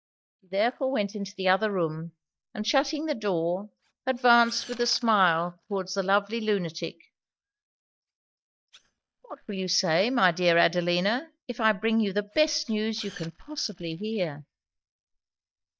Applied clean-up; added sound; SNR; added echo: neural mask model DeepFilterNet 3.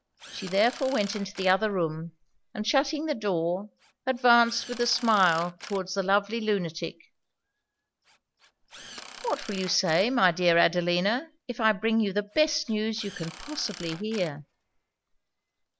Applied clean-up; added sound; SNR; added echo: none; Drill; 20 dB; none.